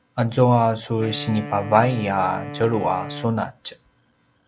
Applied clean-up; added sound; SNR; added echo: none; Wind instrument, woodwind instrument; 13 dB; none.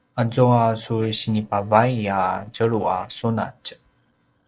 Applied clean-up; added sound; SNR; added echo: neural separator model SepFormer DNS4.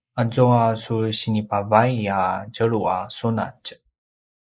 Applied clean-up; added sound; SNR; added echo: neural mask model Resemble Enhance denoiser.